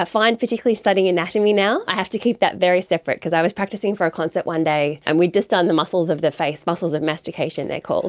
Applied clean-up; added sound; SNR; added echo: none; none; none; none.